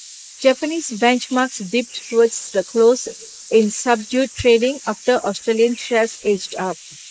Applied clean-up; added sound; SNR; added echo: neural mask model Resemble Enhance denoiser.